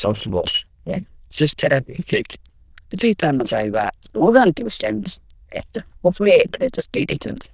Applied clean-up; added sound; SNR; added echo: neural diffusion model UNIVERSE++.